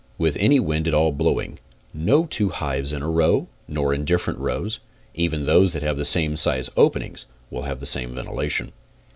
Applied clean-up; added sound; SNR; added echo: none; none; none; none.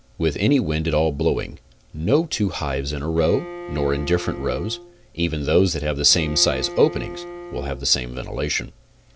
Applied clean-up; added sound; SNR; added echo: none; Bowed string instrument; 13 dB; none.